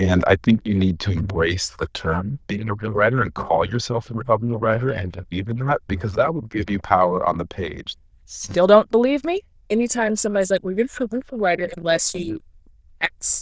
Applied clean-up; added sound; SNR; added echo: neural diffusion model UNIVERSE++.